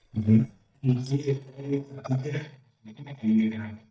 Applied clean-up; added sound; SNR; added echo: neural mask model DeepFilterNet 3.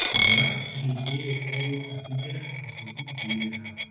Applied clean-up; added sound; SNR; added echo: none; Coin (dropping); -3 dB; reverberation time 1.0 s.